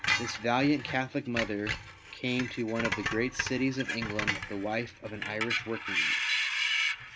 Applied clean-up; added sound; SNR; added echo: none; Screech; 1 dB; none.